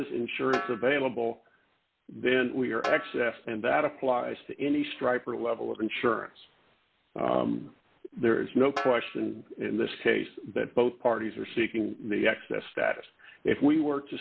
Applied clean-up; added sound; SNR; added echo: none; Snare drum; 12 dB; none.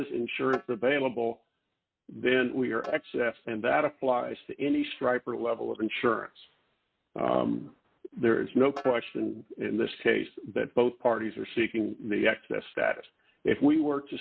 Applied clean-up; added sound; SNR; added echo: neural mask model RNNoise.